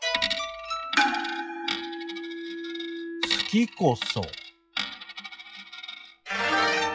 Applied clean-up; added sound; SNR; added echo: classical method log-MMSE.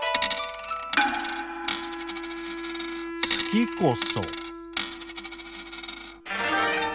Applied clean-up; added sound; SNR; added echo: none; Wind instrument, woodwind instrument + Coin (dropping); 3 dB; none.